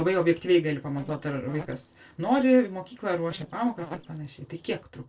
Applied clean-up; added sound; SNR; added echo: neural separator model SepFormer DNS4.